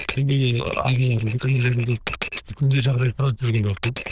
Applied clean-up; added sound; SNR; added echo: neural diffusion model UNIVERSE++.